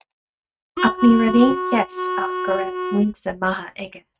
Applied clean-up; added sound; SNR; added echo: neural mask model RNNoise.